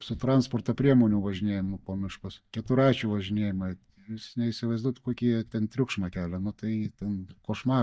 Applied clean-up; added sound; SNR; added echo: neural mask model DeepFilterNet 3.